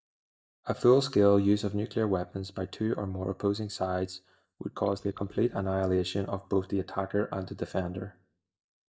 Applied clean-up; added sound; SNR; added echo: neural mask model DeepFilterNet 3.